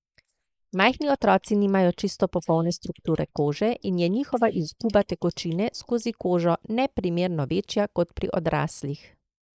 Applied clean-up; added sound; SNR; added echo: neural mask model Resemble Enhance denoiser.